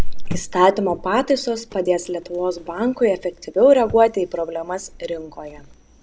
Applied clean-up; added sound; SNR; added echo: none; Cricket; 6 dB; none.